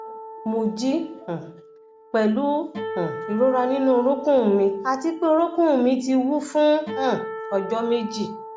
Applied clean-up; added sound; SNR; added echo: none; Acoustic guitar; 13 dB; none.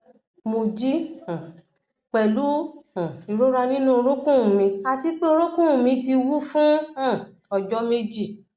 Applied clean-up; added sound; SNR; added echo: none; none; none; none.